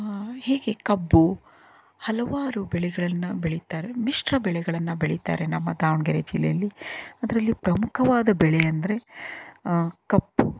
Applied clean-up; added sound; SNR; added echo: none; Finger snapping; 11 dB; none.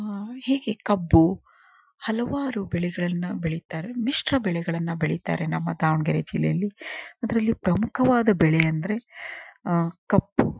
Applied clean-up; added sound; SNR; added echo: classical method Wiener filter.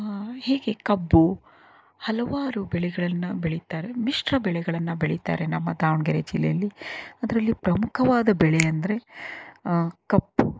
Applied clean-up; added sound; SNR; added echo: neural mask model Resemble Enhance denoiser.